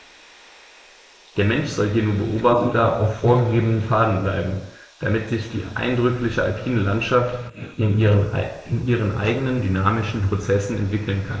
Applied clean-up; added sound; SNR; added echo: neural mask model Resemble Enhance denoiser.